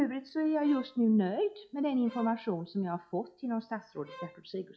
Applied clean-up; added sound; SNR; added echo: classical method log-MMSE.